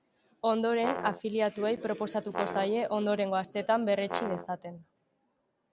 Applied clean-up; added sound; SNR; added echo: none; Brass instrument; 8 dB; none.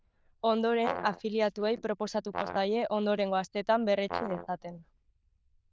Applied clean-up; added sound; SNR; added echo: neural diffusion model UNIVERSE++.